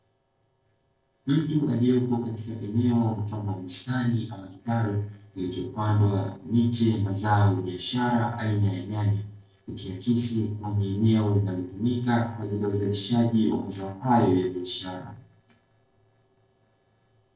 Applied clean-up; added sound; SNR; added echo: neural separator model SepFormer DNS4.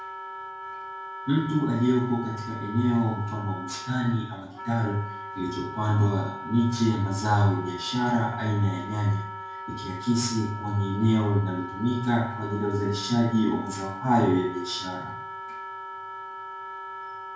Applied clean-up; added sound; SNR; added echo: none; Wind instrument, woodwind instrument; 11 dB; reverberation time 0.5 s.